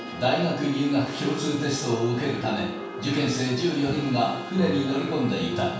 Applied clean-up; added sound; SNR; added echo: none; Trumpet; 18 dB; reverberation time 0.7 s.